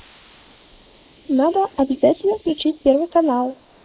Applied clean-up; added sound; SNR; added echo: neural mask model Resemble Enhance denoiser.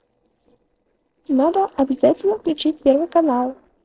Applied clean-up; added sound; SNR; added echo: neural separator model SepFormer DNS4.